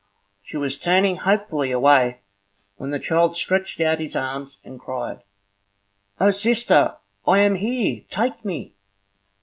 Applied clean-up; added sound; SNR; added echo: none; none; none; none.